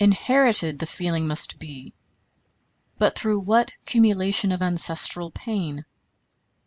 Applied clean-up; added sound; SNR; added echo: none; none; none; none.